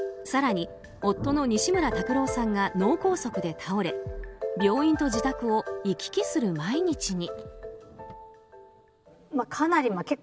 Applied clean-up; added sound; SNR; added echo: none; Thunder; 20 dB; none.